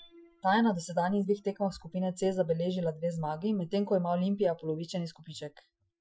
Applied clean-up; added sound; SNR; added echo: classical method Wiener filter.